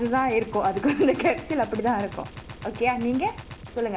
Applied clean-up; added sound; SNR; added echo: none; Gunshot, gunfire; 15 dB; none.